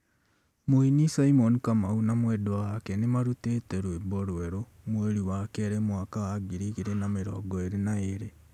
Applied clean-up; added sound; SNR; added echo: none; none; none; none.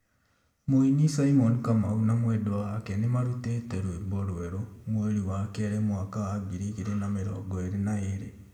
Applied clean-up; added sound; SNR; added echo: none; none; none; reverberation time 0.8 s.